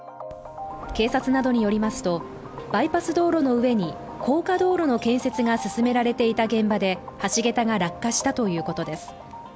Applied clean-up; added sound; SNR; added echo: none; none; none; none.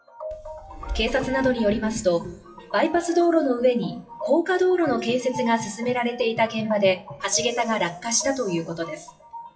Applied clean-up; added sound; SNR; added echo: classical method WPE with log-MMSE.